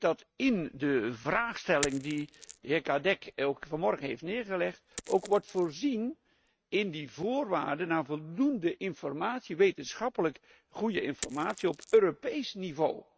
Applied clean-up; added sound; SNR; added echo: neural mask model RNNoise.